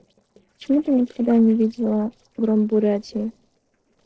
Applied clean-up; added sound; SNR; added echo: neural separator model SepFormer DNS4.